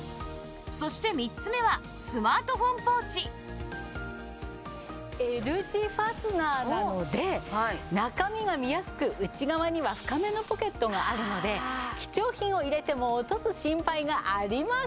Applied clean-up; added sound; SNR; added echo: none; none; none; none.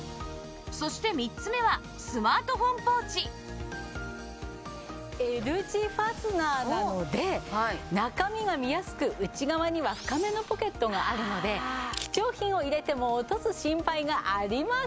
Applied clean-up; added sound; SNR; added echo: none; Crushing; 9 dB; none.